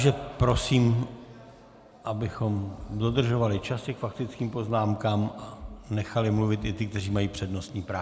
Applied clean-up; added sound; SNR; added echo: none; none; none; none.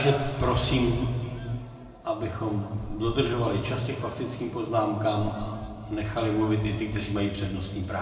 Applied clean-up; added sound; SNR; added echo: none; Squeak; 17 dB; reverberation time 2.0 s.